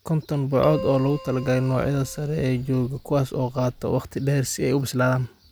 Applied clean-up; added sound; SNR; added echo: none; Keyboard (musical); 14 dB; none.